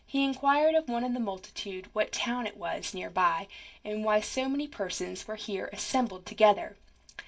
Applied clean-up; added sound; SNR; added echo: none; none; none; reverberation time 0.1 s.